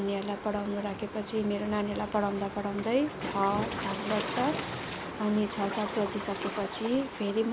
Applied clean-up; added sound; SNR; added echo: none; Waves, surf; 8 dB; none.